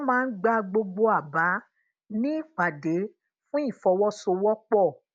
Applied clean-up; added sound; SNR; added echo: none; none; none; none.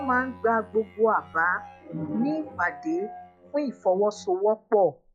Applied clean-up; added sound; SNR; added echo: classical method log-MMSE.